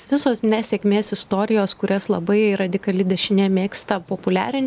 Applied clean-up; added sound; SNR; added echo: none; none; none; none.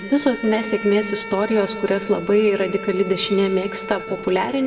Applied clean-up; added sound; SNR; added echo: none; Bowed string instrument; 13 dB; reverberation time 1.0 s.